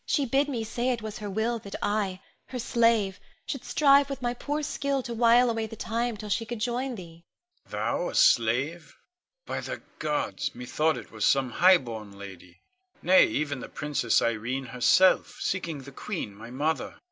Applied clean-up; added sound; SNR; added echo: none; none; none; none.